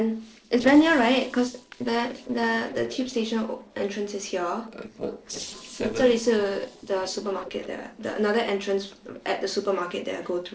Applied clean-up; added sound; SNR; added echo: neural separator model SepFormer DNS4.